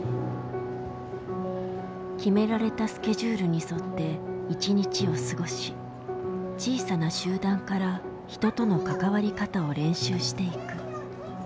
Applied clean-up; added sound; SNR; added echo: none; none; none; none.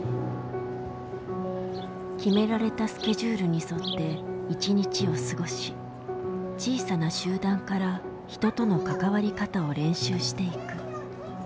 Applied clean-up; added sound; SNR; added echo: none; Insect; 15 dB; none.